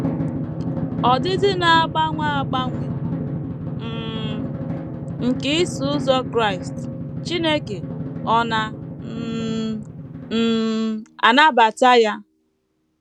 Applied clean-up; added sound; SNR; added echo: none; Drum; 6 dB; none.